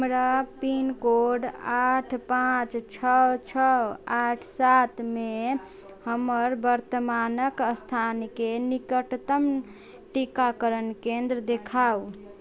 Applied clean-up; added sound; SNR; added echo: none; none; none; none.